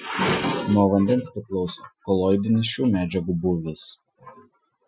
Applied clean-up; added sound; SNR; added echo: classical method Wiener filter.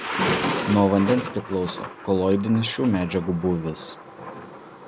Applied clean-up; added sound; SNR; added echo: none; Thunder; 7 dB; none.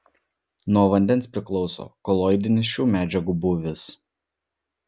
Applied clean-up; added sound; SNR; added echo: none; none; none; none.